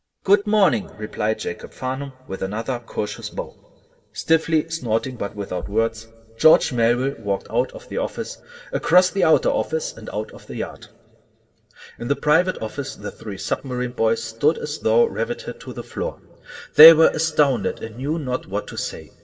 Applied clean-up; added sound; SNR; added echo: none; none; none; reverberation time 0.3 s.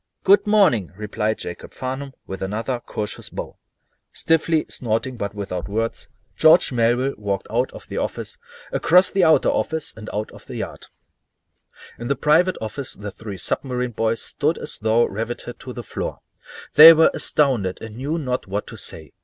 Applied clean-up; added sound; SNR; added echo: none; none; none; none.